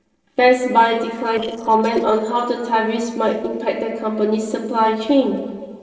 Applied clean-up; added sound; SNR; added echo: neural separator model SepFormer DNS4.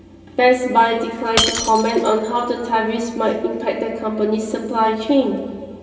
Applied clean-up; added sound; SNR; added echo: none; Shatter; 11 dB; reverberation time 2.0 s.